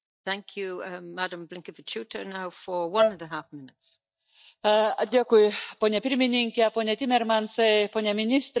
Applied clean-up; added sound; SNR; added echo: neural mask model DeepFilterNet 3.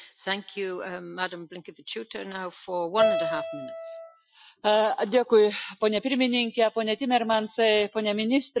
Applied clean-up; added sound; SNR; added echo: classical method Wiener filter.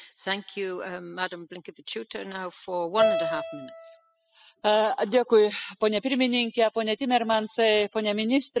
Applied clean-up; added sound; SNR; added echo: classical method spectral subtraction.